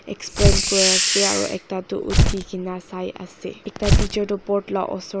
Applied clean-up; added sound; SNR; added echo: none; Tearing + Hiss; -4 dB; none.